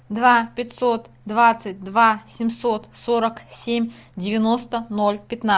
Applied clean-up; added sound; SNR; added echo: none; none; none; none.